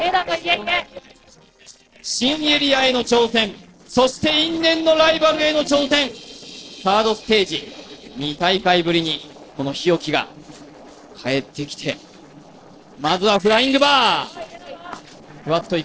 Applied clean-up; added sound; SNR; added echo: neural separator model SepFormer DNS4.